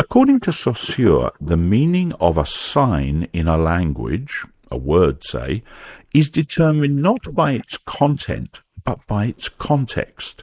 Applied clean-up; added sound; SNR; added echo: neural mask model Resemble Enhance denoiser.